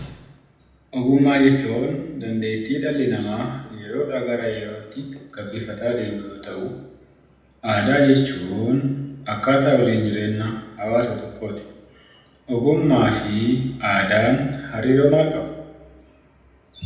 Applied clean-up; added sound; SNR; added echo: none; none; none; reverberation time 0.9 s.